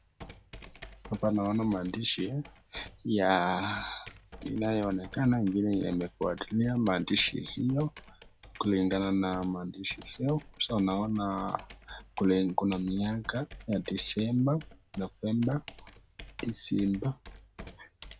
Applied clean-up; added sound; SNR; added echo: none; Computer keyboard; 19 dB; none.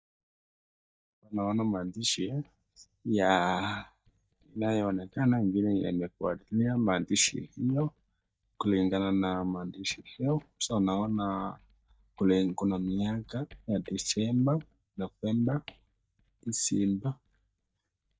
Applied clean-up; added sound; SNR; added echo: neural mask model DeepFilterNet 3.